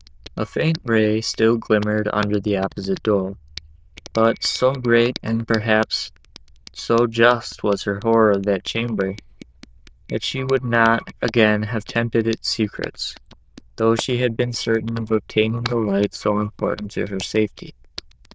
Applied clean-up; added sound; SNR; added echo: neural diffusion model UNIVERSE++.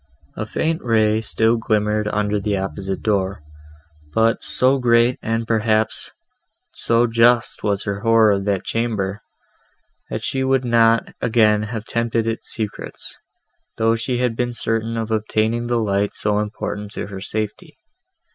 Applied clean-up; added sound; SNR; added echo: none; none; none; none.